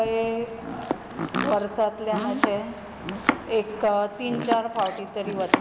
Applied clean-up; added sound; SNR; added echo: none; Domestic sounds, home sounds; 3 dB; none.